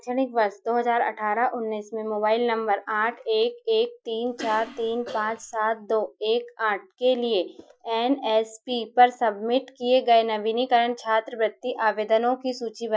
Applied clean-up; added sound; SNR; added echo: classical method Wiener filter.